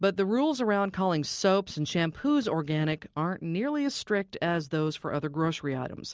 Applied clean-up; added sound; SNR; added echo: none; none; none; none.